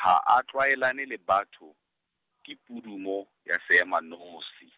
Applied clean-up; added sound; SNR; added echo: none; none; none; none.